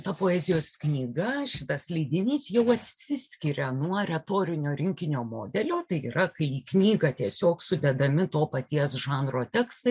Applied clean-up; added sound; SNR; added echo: none; none; none; none.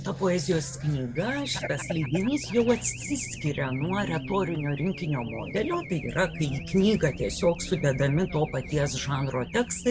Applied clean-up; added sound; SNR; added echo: none; Race car, auto racing / Alarm; 10 dB; none.